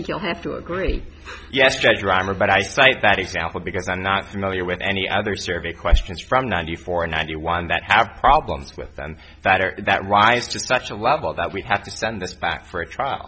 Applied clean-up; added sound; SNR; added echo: none; none; none; none.